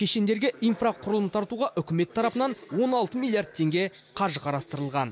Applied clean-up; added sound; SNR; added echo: none; none; none; none.